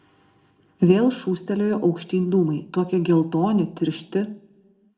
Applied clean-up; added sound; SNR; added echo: none; none; none; reverberation time 0.4 s.